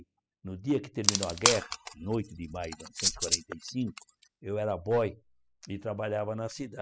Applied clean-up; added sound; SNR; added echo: classical method spectral subtraction.